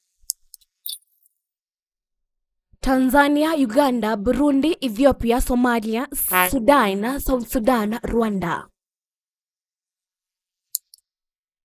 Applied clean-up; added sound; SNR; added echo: neural mask model Resemble Enhance denoiser.